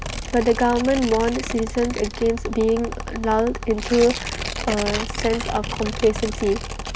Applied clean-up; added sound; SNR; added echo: none; Mechanical fan + Tearing; 7 dB; none.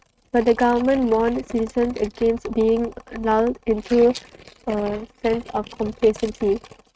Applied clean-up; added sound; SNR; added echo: neural mask model RNNoise.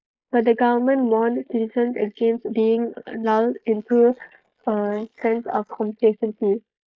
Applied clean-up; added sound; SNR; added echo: neural mask model Resemble Enhance denoiser.